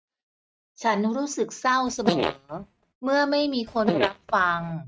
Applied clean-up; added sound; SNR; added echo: neural mask model RNNoise.